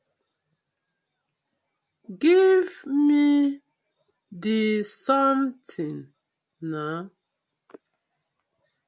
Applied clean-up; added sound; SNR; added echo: none; none; none; none.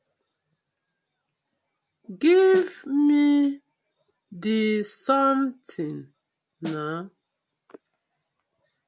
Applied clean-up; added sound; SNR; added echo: none; Snare drum; 15 dB; none.